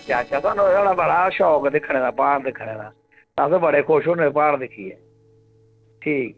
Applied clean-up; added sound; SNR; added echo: neural separator model SepFormer DNS4.